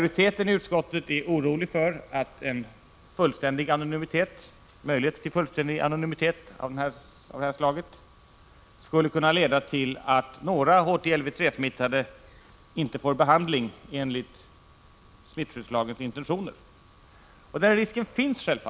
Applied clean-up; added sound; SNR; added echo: none; none; none; none.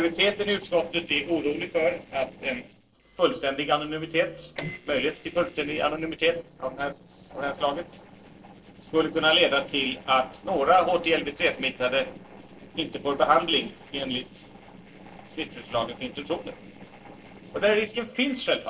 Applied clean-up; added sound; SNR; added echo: neural separator model SepFormer DNS4.